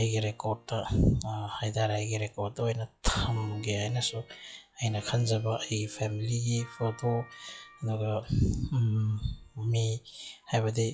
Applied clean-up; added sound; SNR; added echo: classical method log-MMSE.